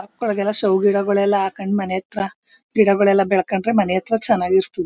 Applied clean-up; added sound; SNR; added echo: none; none; none; none.